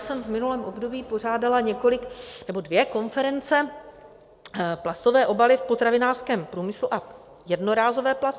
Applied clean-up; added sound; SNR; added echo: none; none; none; none.